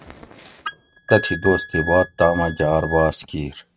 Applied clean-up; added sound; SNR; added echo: neural mask model RNNoise.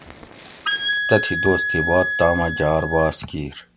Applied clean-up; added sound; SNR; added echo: none; Wind instrument, woodwind instrument + Fire; 4 dB; none.